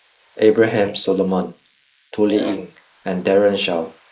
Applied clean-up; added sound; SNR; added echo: neural mask model Resemble Enhance denoiser.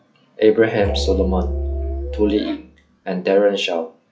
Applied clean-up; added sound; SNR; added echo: classical method log-MMSE.